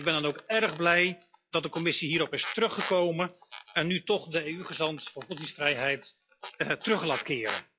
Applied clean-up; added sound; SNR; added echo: classical method log-MMSE.